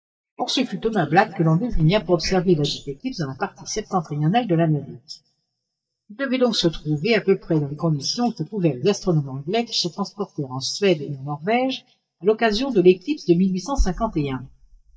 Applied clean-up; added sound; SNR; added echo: neural mask model DeepFilterNet 3.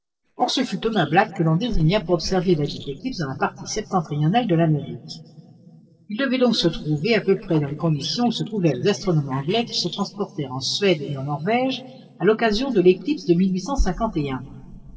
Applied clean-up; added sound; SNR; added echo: neural separator model SepFormer DNS4.